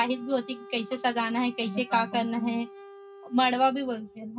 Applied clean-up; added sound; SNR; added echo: none; Wind instrument, woodwind instrument; 18 dB; reverberation time 0.4 s.